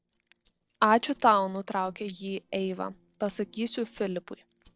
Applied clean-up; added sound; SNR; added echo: neural separator model SepFormer DNS4.